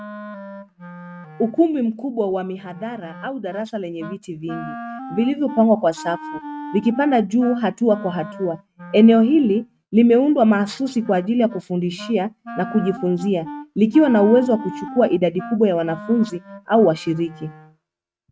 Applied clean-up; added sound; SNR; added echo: neural mask model RNNoise.